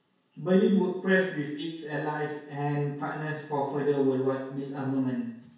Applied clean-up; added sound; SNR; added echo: none; none; none; reverberation time 0.6 s.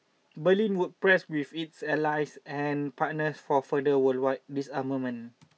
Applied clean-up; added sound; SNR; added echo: none; none; none; none.